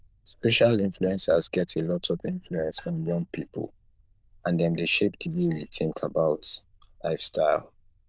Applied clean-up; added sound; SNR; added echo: neural diffusion model UNIVERSE++.